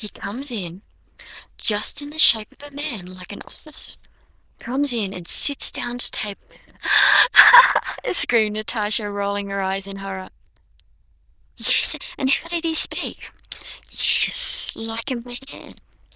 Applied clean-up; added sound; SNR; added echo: neural diffusion model UNIVERSE++.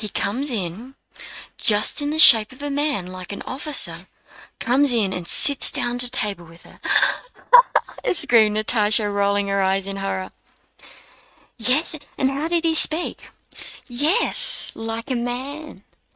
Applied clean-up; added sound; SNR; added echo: neural mask model RNNoise.